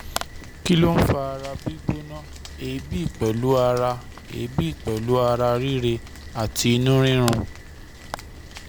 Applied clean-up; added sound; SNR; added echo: none; Rain; 14 dB; none.